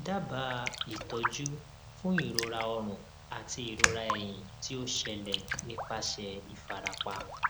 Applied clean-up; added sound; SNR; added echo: none; Raindrop; 0 dB; none.